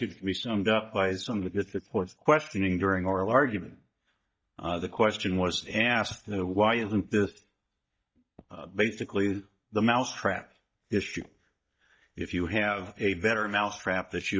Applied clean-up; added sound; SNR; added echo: neural mask model DeepFilterNet 3.